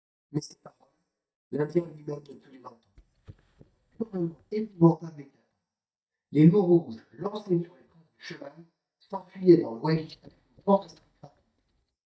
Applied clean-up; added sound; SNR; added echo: neural mask model DeepFilterNet 3.